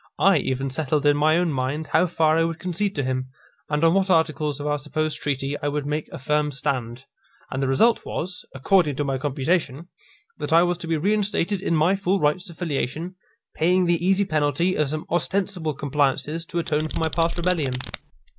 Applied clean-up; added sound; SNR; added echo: none; Domestic sounds, home sounds; 9 dB; none.